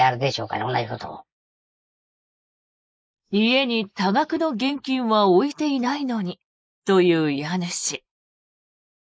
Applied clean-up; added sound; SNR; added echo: neural mask model Resemble Enhance denoiser.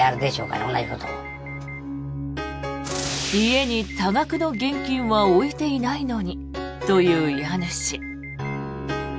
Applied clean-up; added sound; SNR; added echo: none; Alarm; 16 dB; none.